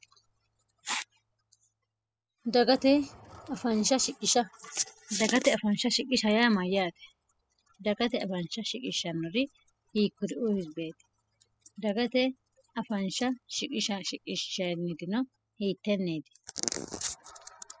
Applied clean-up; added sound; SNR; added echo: classical method spectral subtraction.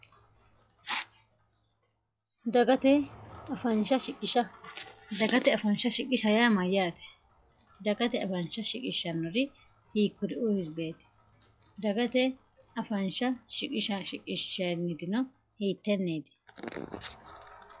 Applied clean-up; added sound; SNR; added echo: classical method log-MMSE.